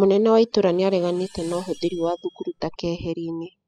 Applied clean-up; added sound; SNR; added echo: classical method spectral subtraction.